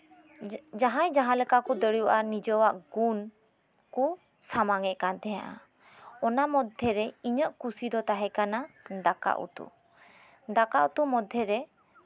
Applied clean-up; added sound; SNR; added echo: none; Plucked string instrument; 19 dB; none.